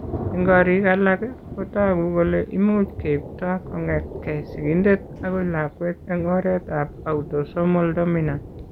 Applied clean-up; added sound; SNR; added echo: none; Thunder; 12 dB; none.